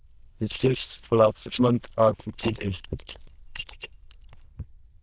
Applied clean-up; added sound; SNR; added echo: neural diffusion model UNIVERSE++.